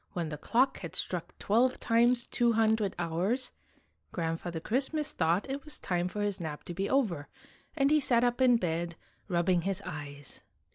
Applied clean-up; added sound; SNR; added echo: neural mask model Resemble Enhance denoiser.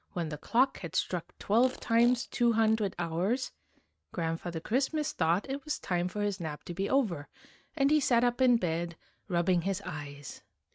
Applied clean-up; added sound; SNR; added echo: neural mask model RNNoise.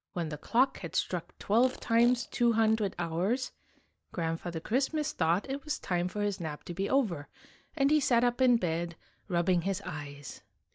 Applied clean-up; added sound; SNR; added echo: neural mask model DeepFilterNet 3.